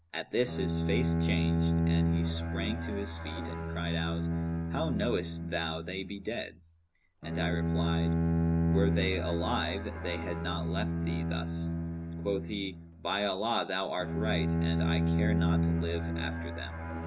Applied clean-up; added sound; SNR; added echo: none; Bowed string instrument; -5 dB; none.